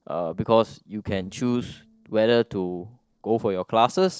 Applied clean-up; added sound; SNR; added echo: neural separator model SepFormer DNS4.